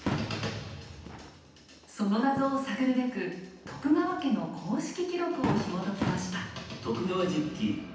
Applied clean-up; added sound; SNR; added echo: none; Fireworks; 8 dB; reverberation time 0.9 s.